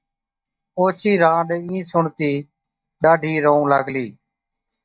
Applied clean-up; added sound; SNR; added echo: neural mask model DeepFilterNet 3.